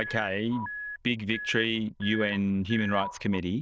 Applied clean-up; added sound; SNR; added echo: neural diffusion model UNIVERSE++.